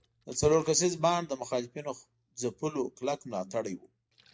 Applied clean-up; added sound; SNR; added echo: none; Splash, splatter; 18 dB; none.